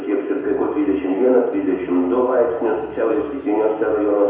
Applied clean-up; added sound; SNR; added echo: none; none; none; reverberation time 1.0 s.